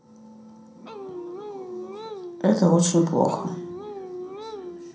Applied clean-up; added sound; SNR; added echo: none; Dog; 10 dB; reverberation time 0.6 s.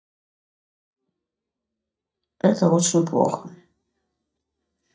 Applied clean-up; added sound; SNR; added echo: neural mask model DeepFilterNet 3.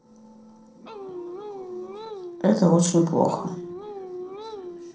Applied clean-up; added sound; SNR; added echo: neural separator model SepFormer DNS4.